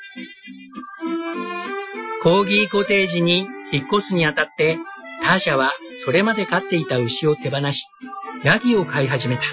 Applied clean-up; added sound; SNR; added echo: classical method Wiener filter.